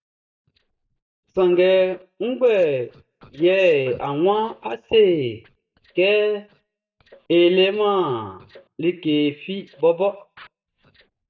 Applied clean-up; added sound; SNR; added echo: neural mask model DeepFilterNet 3.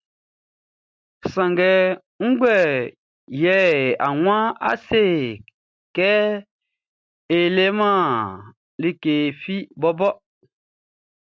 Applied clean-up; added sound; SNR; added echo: none; none; none; none.